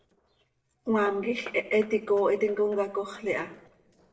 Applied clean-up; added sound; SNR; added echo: neural separator model SepFormer DNS4.